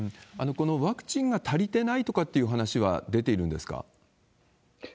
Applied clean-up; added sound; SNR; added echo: none; none; none; none.